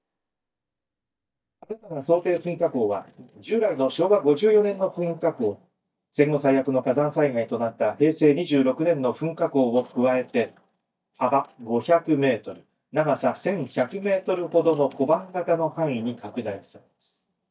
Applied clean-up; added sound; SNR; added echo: neural mask model DeepFilterNet 3.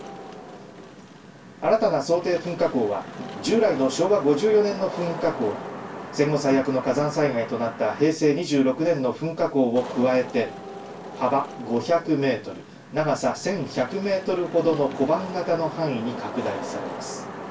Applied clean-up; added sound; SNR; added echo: none; Wind / Rain; 13 dB; reverberation time 0.2 s.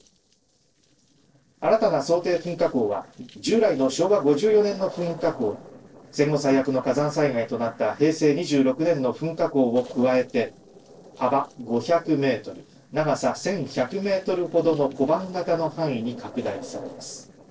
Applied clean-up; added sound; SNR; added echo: neural separator model SepFormer DNS4.